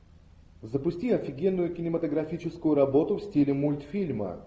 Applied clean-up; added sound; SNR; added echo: none; none; none; none.